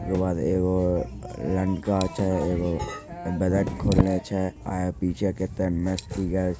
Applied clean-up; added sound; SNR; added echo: none; Thump, thud + Coin (dropping); 18 dB; none.